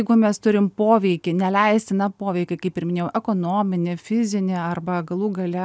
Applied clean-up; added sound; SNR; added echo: none; none; none; none.